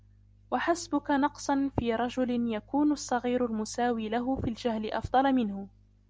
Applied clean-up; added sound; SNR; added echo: none; none; none; none.